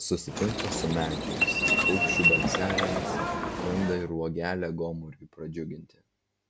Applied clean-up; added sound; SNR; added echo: none; Subway, metro, underground; -4 dB; none.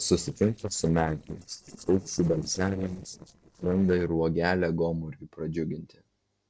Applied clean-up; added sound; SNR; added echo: neural separator model SepFormer DNS4.